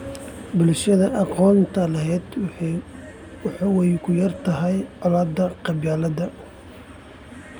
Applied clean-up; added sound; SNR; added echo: none; none; none; none.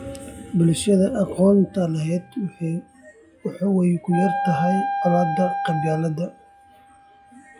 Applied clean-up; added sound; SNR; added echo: classical method log-MMSE.